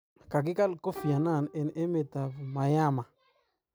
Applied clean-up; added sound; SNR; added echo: none; Plucked string instrument; 18 dB; none.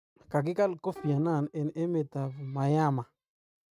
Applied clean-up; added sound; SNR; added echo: neural mask model RNNoise.